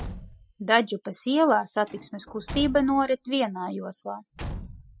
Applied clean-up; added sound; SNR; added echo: classical method spectral subtraction.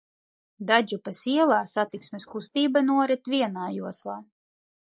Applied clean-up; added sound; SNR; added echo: neural mask model Resemble Enhance denoiser.